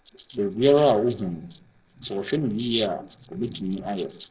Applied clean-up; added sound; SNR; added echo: neural separator model SepFormer DNS4.